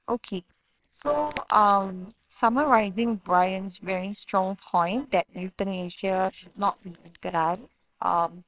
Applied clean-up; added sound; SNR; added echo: neural separator model SepFormer WHAMR!.